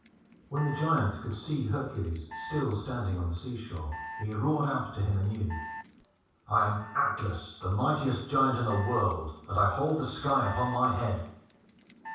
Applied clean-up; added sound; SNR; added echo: none; Alarm; 14 dB; reverberation time 0.7 s.